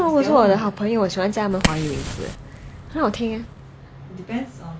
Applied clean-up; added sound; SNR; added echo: none; Fire; 8 dB; none.